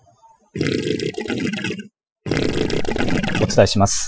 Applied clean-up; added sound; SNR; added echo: classical method Wiener filter.